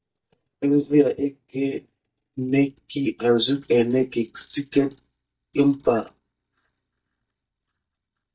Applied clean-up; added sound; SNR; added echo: neural mask model DeepFilterNet 3.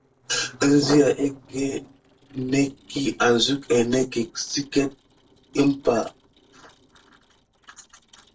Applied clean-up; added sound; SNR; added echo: neural separator model SepFormer DNS4.